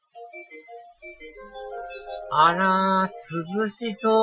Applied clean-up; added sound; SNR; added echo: classical method Wiener filter.